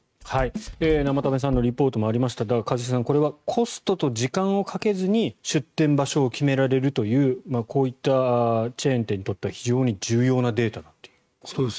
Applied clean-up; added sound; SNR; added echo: neural mask model RNNoise.